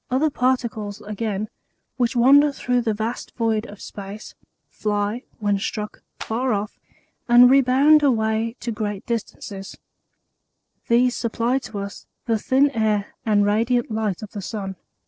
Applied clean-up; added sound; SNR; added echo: neural separator model SepFormer DNS4.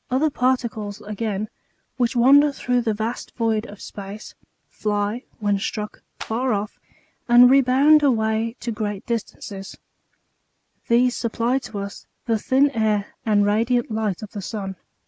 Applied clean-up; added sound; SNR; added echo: none; Clapping; 15 dB; none.